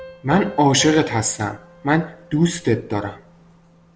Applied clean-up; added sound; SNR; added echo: none; Piano; 18 dB; none.